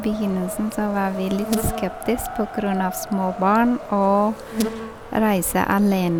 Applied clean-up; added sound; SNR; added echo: none; Insect + Wind; 9 dB; none.